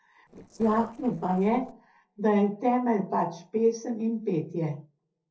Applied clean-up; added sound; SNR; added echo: neural separator model SepFormer DNS4.